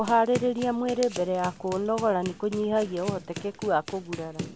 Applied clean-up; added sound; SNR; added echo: none; Run; 12 dB; none.